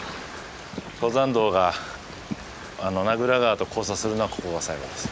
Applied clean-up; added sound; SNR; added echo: none; none; none; none.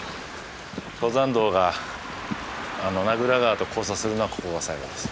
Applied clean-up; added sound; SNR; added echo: none; Car passing by; 12 dB; none.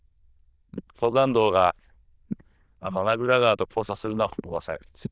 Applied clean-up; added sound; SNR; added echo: neural diffusion model UNIVERSE++.